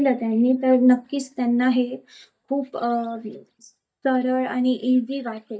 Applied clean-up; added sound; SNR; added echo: neural mask model DeepFilterNet 3.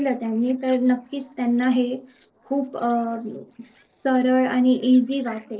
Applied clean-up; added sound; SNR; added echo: neural separator model SepFormer DNS4.